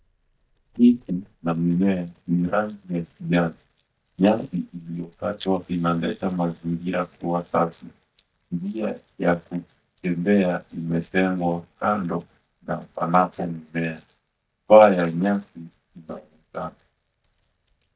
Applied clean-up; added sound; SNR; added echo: neural mask model DeepFilterNet 3.